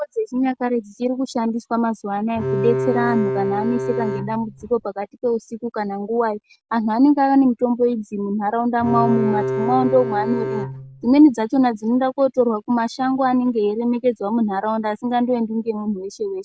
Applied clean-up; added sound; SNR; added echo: none; Bowed string instrument; 4 dB; none.